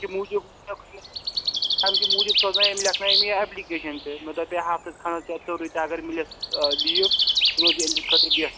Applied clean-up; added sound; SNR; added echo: none; Bird; -4 dB; none.